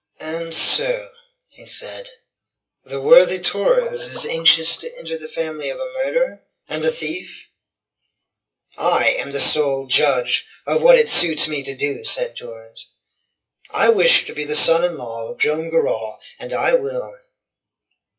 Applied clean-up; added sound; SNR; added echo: classical method WPE with log-MMSE.